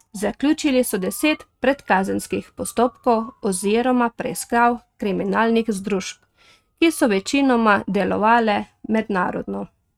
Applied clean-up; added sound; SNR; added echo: neural mask model RNNoise.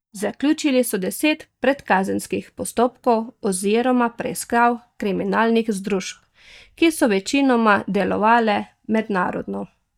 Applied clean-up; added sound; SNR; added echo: neural mask model DeepFilterNet 3.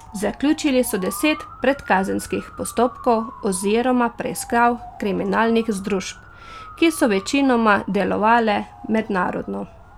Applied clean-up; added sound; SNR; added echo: none; Motor vehicle (road) / Siren; 19 dB; none.